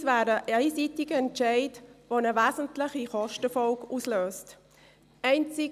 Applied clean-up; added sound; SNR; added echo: none; none; none; none.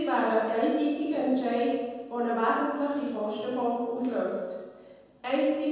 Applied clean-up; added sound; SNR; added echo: none; none; none; reverberation time 1.2 s.